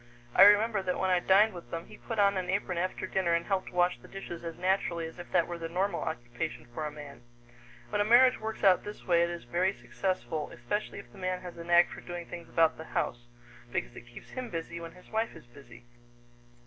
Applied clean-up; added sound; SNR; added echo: none; none; none; none.